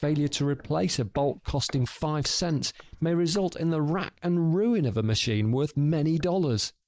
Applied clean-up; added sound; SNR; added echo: neural mask model Resemble Enhance denoiser.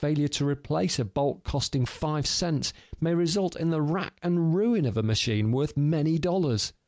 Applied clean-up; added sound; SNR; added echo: none; none; none; none.